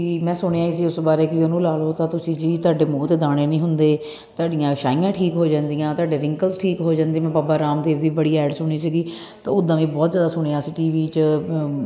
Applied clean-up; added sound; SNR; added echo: none; none; none; none.